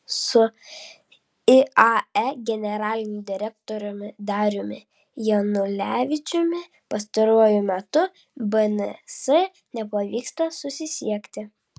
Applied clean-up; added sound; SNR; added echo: none; none; none; none.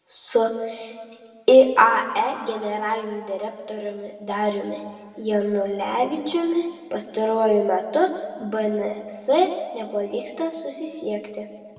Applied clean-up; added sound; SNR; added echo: none; none; none; reverberation time 1.9 s.